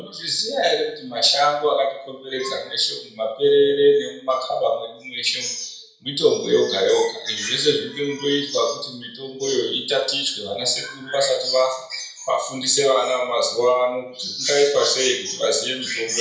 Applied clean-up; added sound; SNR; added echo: none; none; none; reverberation time 0.5 s.